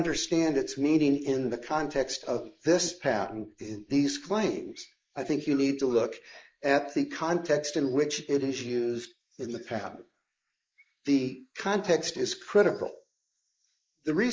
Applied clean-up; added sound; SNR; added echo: neural mask model Resemble Enhance denoiser.